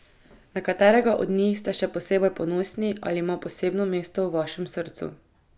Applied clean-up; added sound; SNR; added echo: none; none; none; none.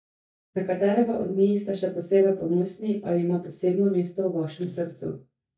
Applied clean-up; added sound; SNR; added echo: neural mask model DeepFilterNet 3.